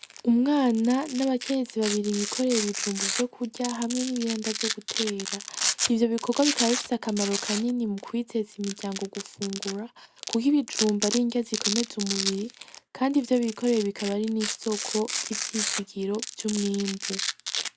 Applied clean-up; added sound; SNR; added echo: none; Domestic sounds, home sounds; 6 dB; none.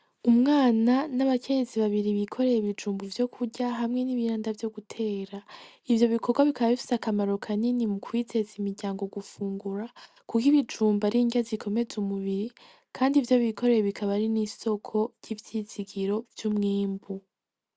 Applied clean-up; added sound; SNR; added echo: none; none; none; none.